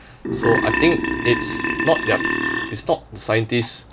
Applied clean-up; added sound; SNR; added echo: none; Burping, eructation; 0 dB; none.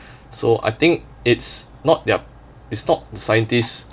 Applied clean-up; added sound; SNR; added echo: none; none; none; none.